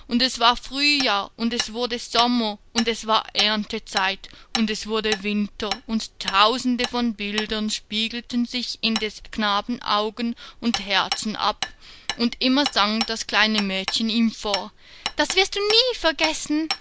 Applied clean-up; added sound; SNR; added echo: none; Hammer; 11 dB; none.